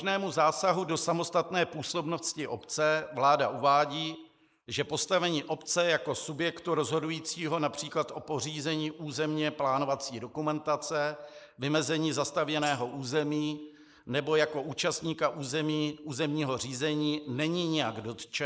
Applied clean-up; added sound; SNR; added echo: neural mask model Resemble Enhance denoiser.